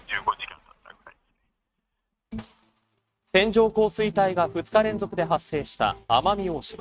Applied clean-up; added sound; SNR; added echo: neural mask model RNNoise.